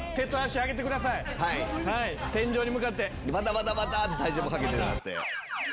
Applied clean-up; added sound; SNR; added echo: none; Engine / Truck / Car; 17 dB; none.